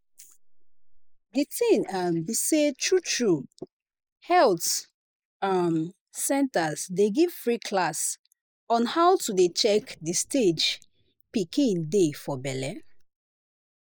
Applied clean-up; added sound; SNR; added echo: neural mask model Resemble Enhance denoiser.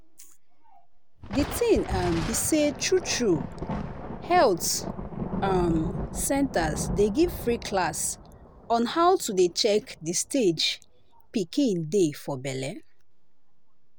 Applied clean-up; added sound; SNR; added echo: none; Thunder; 9 dB; none.